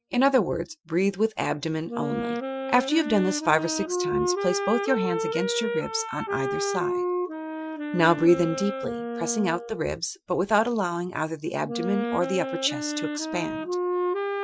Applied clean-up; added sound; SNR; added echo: classical method Wiener filter.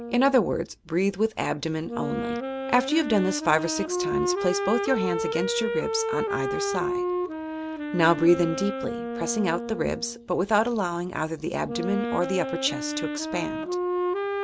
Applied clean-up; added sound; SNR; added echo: none; Wind instrument, woodwind instrument; 3 dB; none.